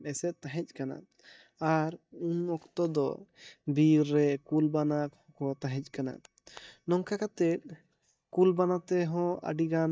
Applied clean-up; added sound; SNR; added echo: neural mask model DeepFilterNet 3.